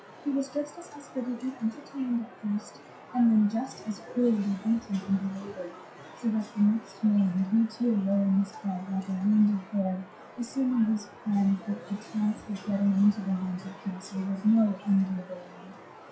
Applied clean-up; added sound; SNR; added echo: classical method WPE with log-MMSE.